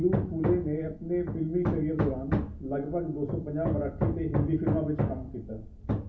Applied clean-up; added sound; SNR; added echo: none; Hammer; 2 dB; reverberation time 0.2 s.